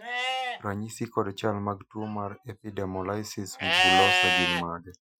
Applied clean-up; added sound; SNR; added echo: classical method Wiener filter.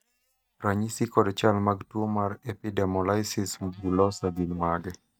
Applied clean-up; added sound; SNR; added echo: neural mask model DeepFilterNet 3.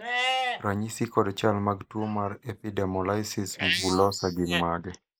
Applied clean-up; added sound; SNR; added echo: neural mask model Resemble Enhance denoiser.